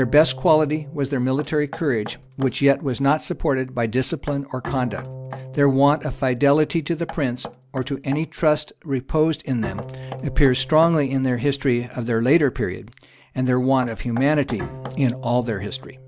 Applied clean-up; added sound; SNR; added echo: none; Bowed string instrument + Knock; 16 dB; none.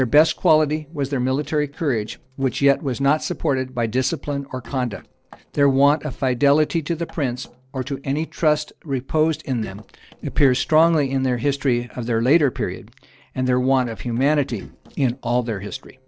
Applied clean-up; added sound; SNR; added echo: neural separator model SepFormer DNS4.